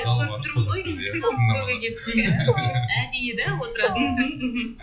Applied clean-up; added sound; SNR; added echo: classical method WPE with log-MMSE.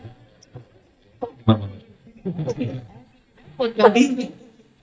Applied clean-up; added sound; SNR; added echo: neural mask model DeepFilterNet 3.